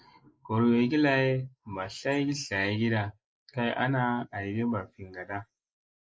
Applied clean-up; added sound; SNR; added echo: neural mask model Resemble Enhance denoiser.